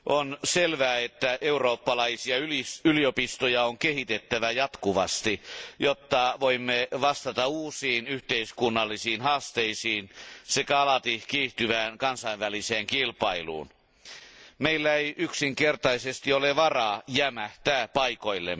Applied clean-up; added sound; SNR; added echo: none; none; none; none.